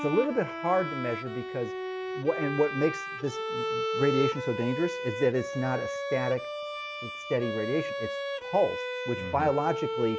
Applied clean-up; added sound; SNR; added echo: none; Bowed string instrument; 4 dB; none.